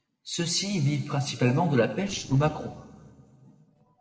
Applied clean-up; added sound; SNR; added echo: neural separator model SepFormer DNS4.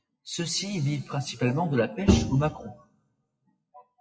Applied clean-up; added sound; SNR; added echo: classical method WPE with log-MMSE.